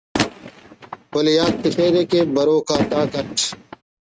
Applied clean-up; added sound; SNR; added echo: neural mask model RNNoise.